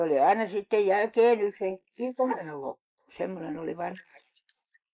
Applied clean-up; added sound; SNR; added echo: neural mask model Resemble Enhance denoiser.